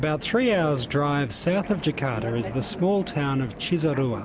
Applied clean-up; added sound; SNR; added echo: none; none; none; none.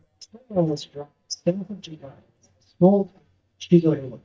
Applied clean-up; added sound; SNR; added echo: neural mask model DeepFilterNet 3.